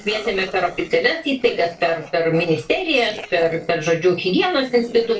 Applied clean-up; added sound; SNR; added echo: neural separator model SepFormer DNS4.